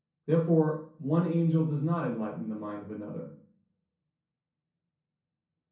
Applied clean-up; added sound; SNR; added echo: none; none; none; reverberation time 0.6 s.